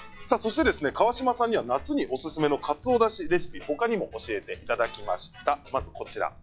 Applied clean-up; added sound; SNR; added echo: classical method log-MMSE.